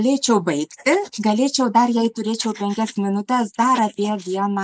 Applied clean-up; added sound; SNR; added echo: neural mask model Resemble Enhance denoiser.